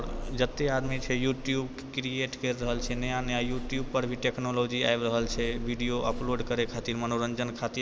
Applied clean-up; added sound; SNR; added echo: none; Bus / Engine; 8 dB; none.